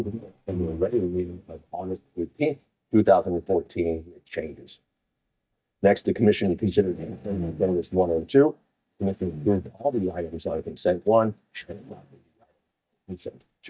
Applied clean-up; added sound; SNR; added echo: neural mask model DeepFilterNet 3.